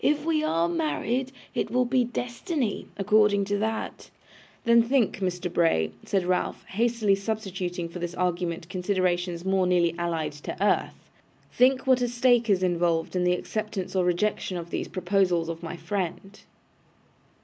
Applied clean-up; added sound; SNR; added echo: none; none; none; none.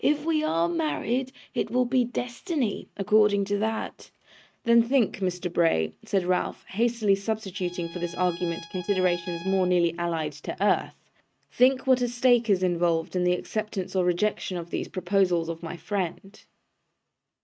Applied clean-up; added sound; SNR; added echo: neural mask model RNNoise.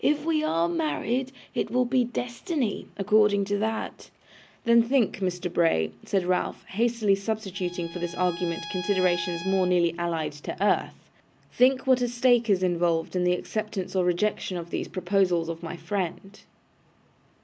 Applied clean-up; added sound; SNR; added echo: none; Bowed string instrument; 12 dB; none.